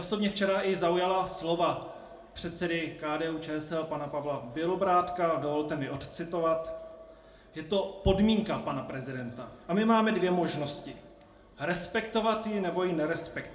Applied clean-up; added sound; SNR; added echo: none; none; none; reverberation time 0.4 s.